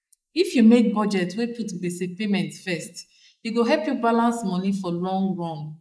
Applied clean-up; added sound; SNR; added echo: neural mask model Resemble Enhance denoiser.